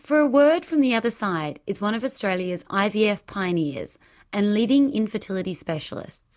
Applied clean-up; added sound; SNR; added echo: none; none; none; none.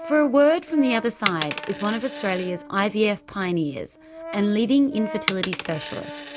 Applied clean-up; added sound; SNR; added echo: none; Coin (dropping) + Brass instrument; 11 dB; none.